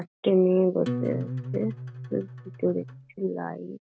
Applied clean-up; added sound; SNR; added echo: none; Acoustic guitar; 7 dB; none.